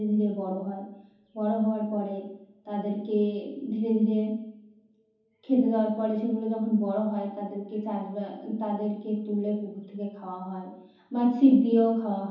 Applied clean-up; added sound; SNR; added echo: none; none; none; reverberation time 0.9 s.